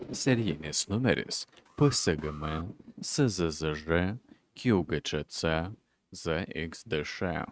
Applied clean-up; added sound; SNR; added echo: neural mask model RNNoise.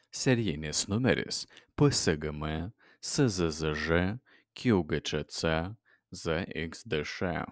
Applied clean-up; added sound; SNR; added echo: none; none; none; none.